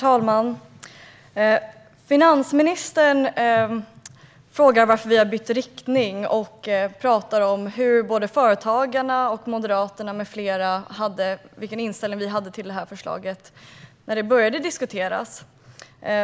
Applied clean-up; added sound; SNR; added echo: none; none; none; none.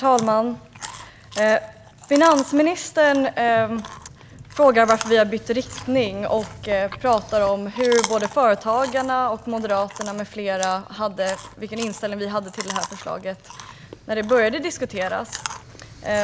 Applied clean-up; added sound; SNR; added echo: none; Chewing, mastication; 15 dB; none.